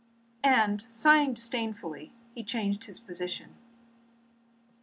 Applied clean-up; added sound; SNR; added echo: none; none; none; none.